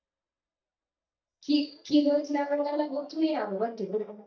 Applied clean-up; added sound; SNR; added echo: neural mask model DeepFilterNet 3.